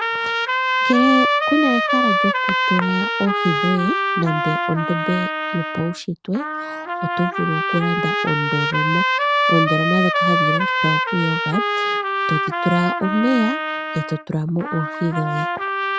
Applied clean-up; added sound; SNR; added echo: none; Trumpet; -1 dB; none.